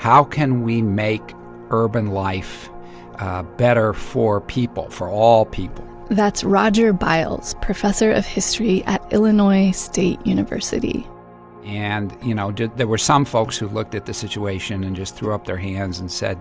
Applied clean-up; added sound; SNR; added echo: none; none; none; none.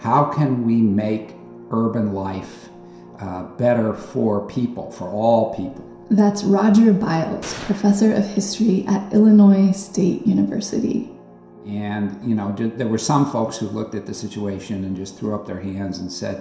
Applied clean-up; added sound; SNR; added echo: none; Gunshot, gunfire; 19 dB; reverberation time 0.7 s.